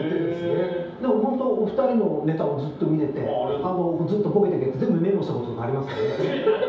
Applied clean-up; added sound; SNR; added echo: none; none; none; reverberation time 0.8 s.